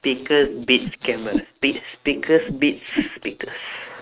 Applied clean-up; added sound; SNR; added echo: neural mask model RNNoise.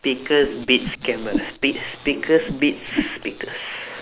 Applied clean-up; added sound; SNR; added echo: none; Whoosh, swoosh, swish; 8 dB; none.